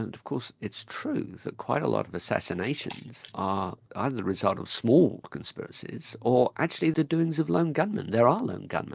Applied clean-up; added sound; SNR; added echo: neural separator model SepFormer DNS4.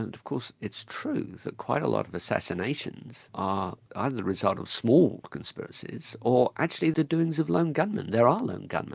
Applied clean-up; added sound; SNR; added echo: none; none; none; none.